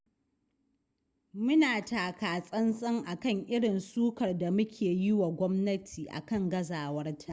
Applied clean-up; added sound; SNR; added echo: none; none; none; none.